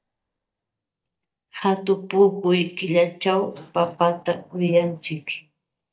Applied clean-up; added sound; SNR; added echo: neural mask model DeepFilterNet 3.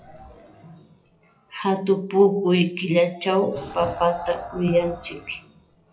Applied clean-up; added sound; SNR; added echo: classical method WPE with log-MMSE.